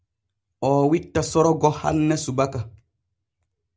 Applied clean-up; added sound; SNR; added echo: none; none; none; none.